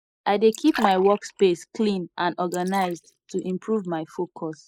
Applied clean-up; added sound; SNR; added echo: neural mask model Resemble Enhance denoiser.